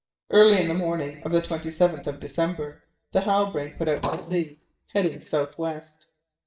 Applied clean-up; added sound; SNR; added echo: neural mask model DeepFilterNet 3.